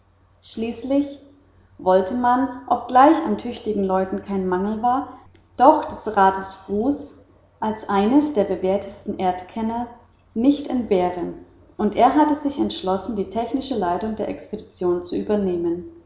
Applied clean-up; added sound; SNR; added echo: none; none; none; none.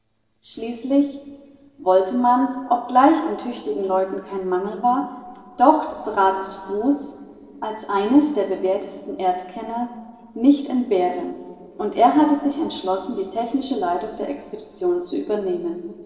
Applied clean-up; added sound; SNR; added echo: neural separator model SepFormer DNS4.